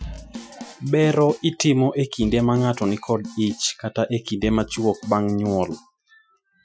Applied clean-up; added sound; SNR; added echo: classical method Wiener filter.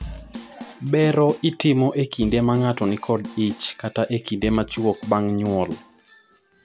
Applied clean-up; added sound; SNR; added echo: none; Drum kit; 16 dB; none.